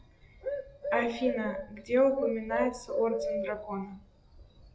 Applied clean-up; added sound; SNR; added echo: classical method WPE with log-MMSE.